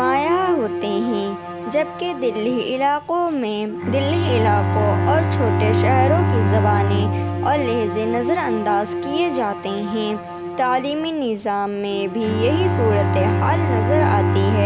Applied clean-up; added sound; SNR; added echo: none; Bowed string instrument + Bowed string instrument; 0 dB; none.